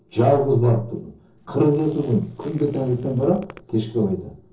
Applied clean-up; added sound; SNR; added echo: neural separator model SepFormer DNS4.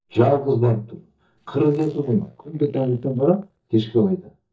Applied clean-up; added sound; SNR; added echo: neural mask model DeepFilterNet 3.